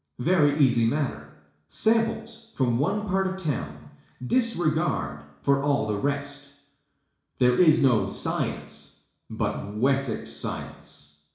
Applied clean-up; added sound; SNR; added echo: none; none; none; reverberation time 0.7 s.